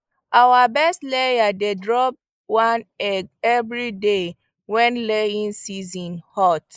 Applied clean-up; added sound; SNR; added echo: neural mask model Resemble Enhance denoiser.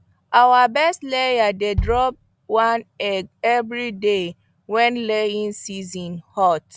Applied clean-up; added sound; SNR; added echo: none; Bass drum; 10 dB; none.